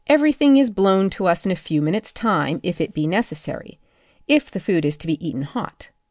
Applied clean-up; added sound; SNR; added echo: none; none; none; none.